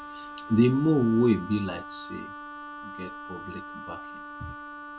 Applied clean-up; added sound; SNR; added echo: none; Wind instrument, woodwind instrument; 13 dB; none.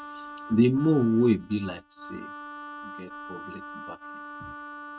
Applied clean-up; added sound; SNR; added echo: neural mask model RNNoise.